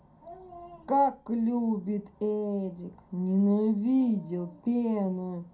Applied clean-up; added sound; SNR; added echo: none; none; none; reverberation time 0.3 s.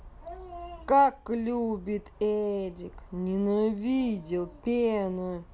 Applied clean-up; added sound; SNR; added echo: none; none; none; none.